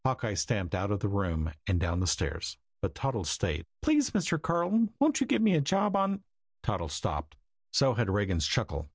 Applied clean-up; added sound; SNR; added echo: none; none; none; none.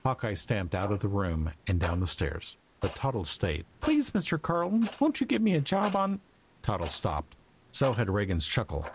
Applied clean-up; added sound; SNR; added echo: neural mask model Resemble Enhance denoiser.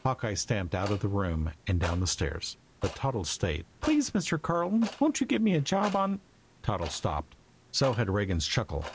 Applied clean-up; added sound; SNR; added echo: none; Clock; 17 dB; none.